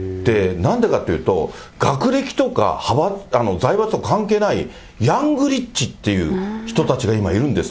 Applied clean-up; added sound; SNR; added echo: none; none; none; none.